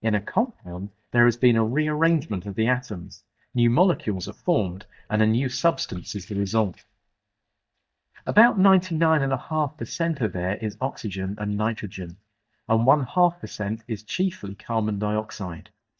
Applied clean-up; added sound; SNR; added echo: neural mask model DeepFilterNet 3.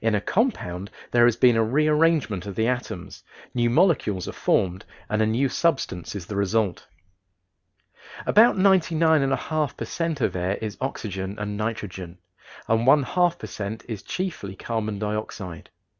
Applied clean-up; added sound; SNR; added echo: none; none; none; none.